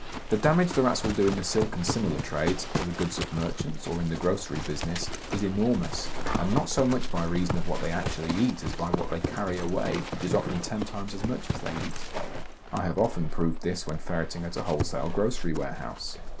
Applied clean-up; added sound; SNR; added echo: none; Livestock, farm animals, working animals; 2 dB; none.